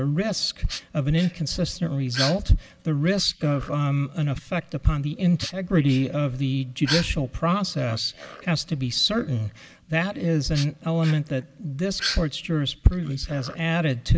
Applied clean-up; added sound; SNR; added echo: neural mask model Resemble Enhance denoiser.